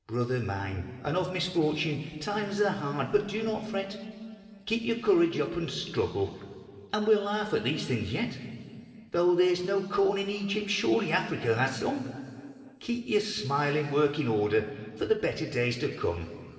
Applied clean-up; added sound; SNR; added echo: none; none; none; reverberation time 2.4 s.